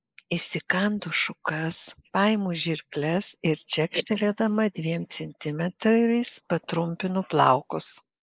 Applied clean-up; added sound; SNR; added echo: neural mask model Resemble Enhance denoiser.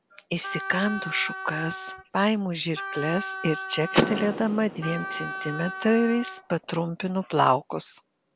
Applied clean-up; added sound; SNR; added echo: none; Door / Car + Wind instrument, woodwind instrument; 7 dB; none.